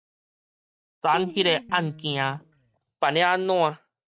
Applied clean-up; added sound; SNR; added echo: neural mask model DeepFilterNet 3.